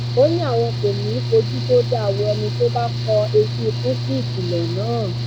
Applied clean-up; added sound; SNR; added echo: none; Mechanical fan / Engine; 2 dB; none.